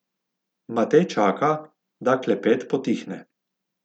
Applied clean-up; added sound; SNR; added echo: none; none; none; none.